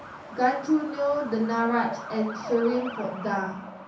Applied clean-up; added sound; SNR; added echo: none; Truck; 12 dB; reverberation time 0.6 s.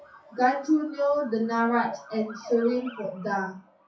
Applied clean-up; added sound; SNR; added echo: classical method WPE with log-MMSE.